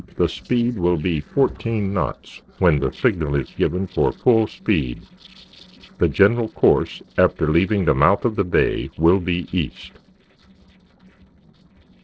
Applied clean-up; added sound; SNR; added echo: neural separator model SepFormer DNS4.